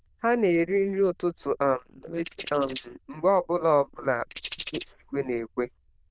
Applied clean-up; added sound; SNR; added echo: neural diffusion model UNIVERSE++.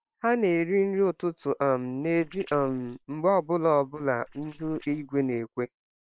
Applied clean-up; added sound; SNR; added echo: neural separator model SepFormer WHAM!.